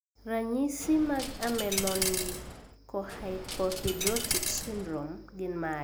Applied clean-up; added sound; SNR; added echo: none; Coin (dropping); 3 dB; none.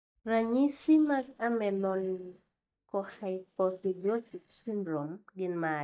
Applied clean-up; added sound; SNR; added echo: neural mask model DeepFilterNet 3.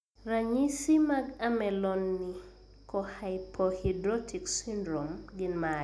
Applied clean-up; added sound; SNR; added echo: none; none; none; none.